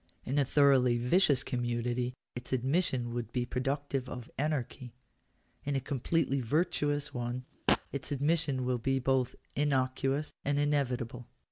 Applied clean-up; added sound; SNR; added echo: none; Fart; 5 dB; none.